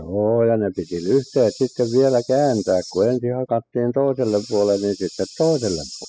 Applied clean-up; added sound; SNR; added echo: classical method spectral subtraction.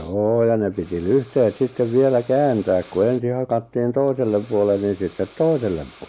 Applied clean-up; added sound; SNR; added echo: none; Breathing; 17 dB; none.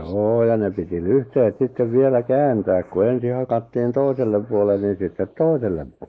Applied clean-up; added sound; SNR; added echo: neural mask model Resemble Enhance denoiser.